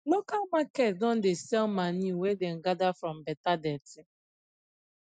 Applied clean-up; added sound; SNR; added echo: neural mask model DeepFilterNet 3.